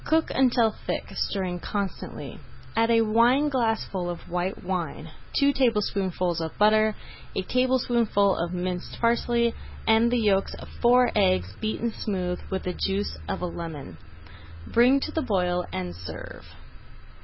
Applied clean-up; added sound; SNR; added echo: none; none; none; none.